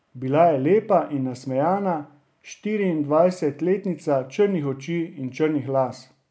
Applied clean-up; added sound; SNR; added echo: none; none; none; none.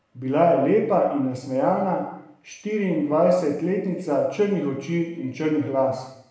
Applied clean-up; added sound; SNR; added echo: none; none; none; reverberation time 0.8 s.